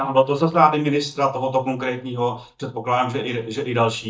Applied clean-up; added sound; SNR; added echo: neural mask model DeepFilterNet 3.